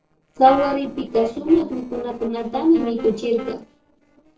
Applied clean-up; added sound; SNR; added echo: neural separator model SepFormer DNS4.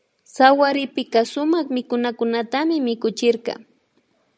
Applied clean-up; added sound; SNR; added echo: none; none; none; none.